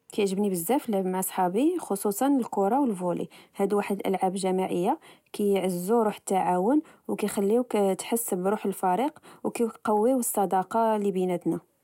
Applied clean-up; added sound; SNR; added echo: none; none; none; none.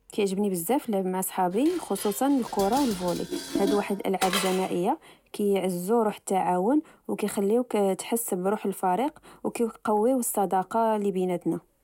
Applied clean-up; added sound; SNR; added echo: none; Dishes, pots, and pans; 14 dB; none.